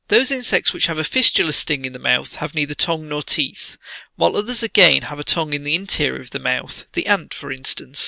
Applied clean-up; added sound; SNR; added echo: none; none; none; none.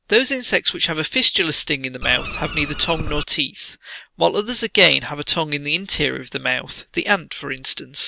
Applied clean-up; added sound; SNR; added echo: none; Bird; 5 dB; none.